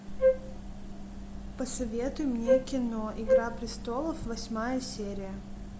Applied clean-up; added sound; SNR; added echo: none; Wind instrument, woodwind instrument; -5 dB; none.